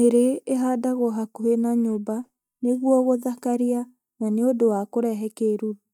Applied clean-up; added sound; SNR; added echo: neural mask model DeepFilterNet 3.